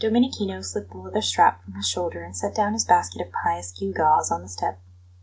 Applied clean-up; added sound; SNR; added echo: none; none; none; none.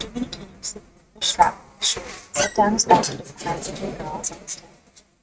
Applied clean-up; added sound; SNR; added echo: neural mask model RNNoise.